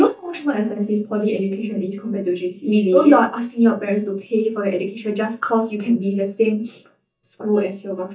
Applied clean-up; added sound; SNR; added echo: neural mask model DeepFilterNet 3.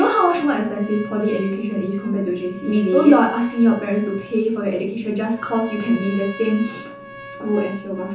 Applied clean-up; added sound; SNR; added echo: none; Trumpet; 17 dB; reverberation time 0.6 s.